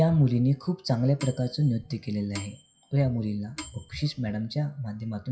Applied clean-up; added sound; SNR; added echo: classical method WPE with log-MMSE.